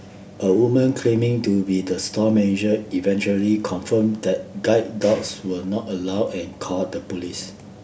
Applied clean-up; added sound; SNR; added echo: none; none; none; none.